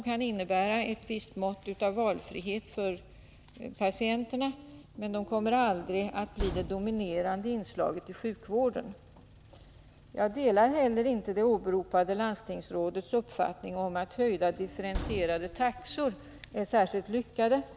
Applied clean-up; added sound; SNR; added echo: none; Train; 16 dB; none.